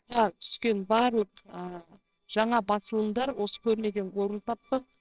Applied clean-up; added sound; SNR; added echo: neural separator model SepFormer WHAMR!.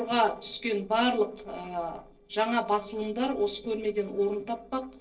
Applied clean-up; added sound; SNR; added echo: neural separator model SepFormer DNS4.